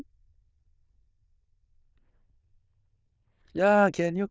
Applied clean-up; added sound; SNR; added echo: neural diffusion model UNIVERSE++.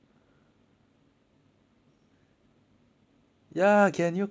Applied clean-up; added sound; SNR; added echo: none; none; none; none.